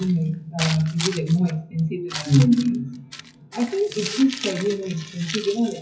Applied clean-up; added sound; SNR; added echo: classical method WPE with log-MMSE.